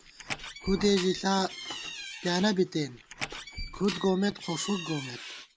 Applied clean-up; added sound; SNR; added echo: none; Door; 11 dB; none.